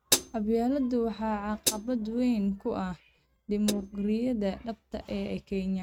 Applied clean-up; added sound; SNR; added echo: neural mask model RNNoise.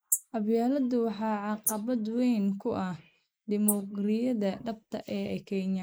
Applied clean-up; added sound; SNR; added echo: neural mask model Resemble Enhance denoiser.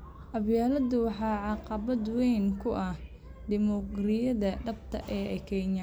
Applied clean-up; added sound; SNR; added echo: none; none; none; none.